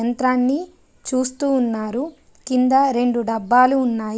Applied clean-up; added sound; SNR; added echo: none; none; none; none.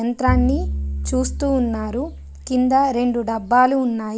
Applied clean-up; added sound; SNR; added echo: none; Bowed string instrument; 6 dB; none.